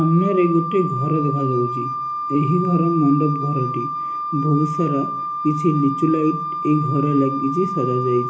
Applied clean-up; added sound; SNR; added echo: none; Wind instrument, woodwind instrument; 6 dB; reverberation time 0.4 s.